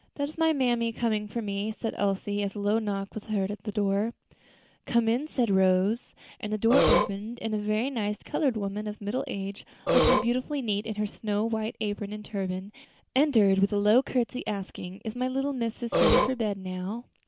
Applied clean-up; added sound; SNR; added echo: none; Burping, eructation; -4 dB; none.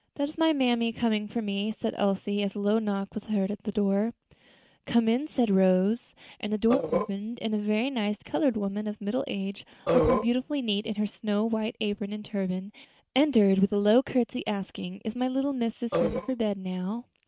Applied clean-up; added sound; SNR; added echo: neural mask model RNNoise.